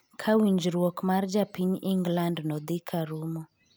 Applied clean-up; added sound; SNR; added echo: none; none; none; none.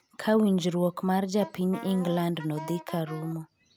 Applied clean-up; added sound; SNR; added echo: none; Wind instrument, woodwind instrument; 15 dB; none.